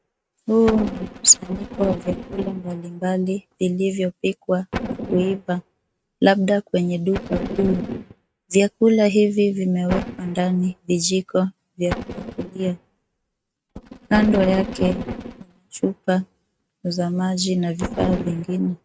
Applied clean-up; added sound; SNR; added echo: neural mask model RNNoise.